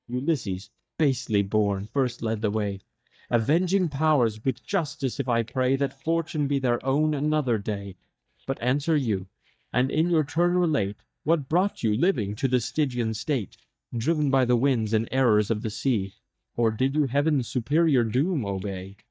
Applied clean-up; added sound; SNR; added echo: neural mask model DeepFilterNet 3.